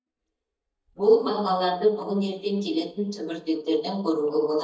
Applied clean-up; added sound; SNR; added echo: neural mask model DeepFilterNet 3.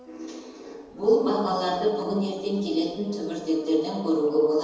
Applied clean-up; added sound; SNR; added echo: none; Insect; 18 dB; reverberation time 1.1 s.